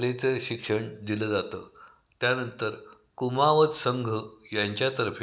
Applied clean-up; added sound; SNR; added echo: none; none; none; none.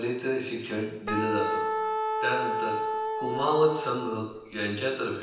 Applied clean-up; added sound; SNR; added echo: none; Wind instrument, woodwind instrument; 1 dB; reverberation time 0.9 s.